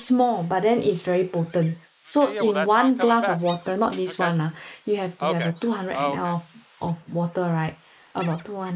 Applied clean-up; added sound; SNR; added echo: neural mask model Resemble Enhance denoiser.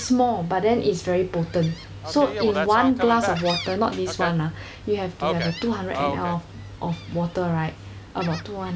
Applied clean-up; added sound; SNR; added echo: none; Gull, seagull; 9 dB; none.